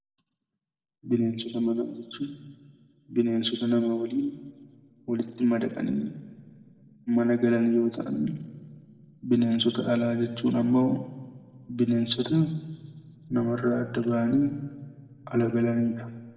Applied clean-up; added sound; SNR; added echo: none; none; none; reverberation time 1.2 s.